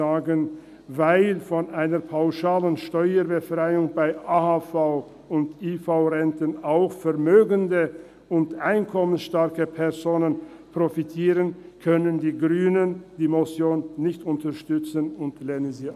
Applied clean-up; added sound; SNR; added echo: none; none; none; none.